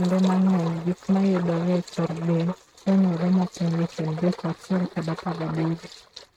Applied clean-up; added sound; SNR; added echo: neural mask model RNNoise.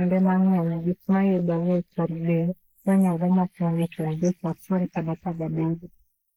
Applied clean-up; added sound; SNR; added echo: neural mask model Resemble Enhance denoiser.